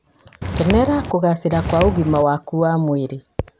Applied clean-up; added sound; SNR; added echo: none; Walk, footsteps; 5 dB; none.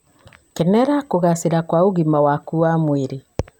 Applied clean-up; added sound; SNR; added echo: none; none; none; none.